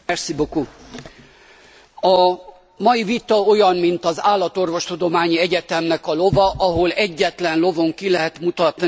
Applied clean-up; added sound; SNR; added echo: none; none; none; none.